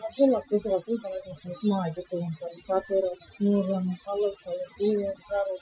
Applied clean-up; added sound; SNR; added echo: classical method Wiener filter.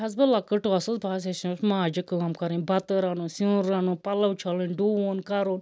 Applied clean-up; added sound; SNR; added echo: none; none; none; none.